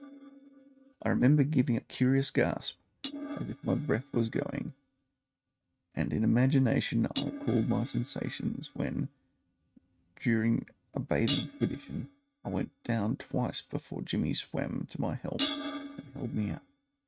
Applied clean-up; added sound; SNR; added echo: neural mask model RNNoise.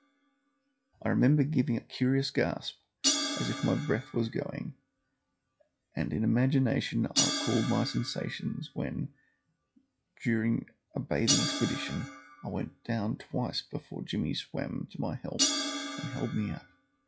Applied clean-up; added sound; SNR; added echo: classical method log-MMSE.